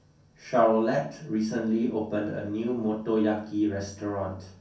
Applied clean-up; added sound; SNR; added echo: none; none; none; reverberation time 0.6 s.